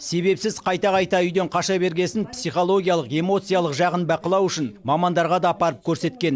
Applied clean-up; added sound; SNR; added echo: none; none; none; none.